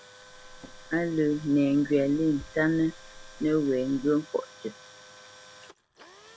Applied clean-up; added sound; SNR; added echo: none; Drawer open or close + Tools; 20 dB; none.